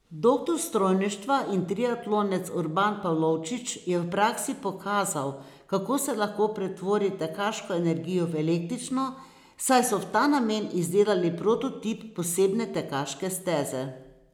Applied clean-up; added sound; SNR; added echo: none; none; none; none.